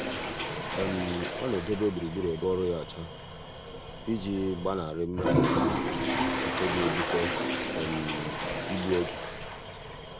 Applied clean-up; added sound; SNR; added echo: none; Toilet flush; -1 dB; none.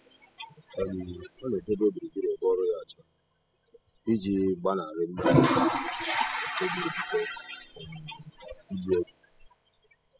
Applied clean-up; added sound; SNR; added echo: classical method spectral subtraction.